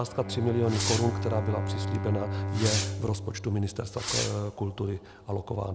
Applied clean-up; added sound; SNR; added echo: none; Bowed string instrument + Fireworks; 2 dB; none.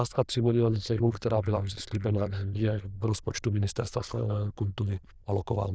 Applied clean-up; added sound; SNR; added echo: neural diffusion model UNIVERSE++.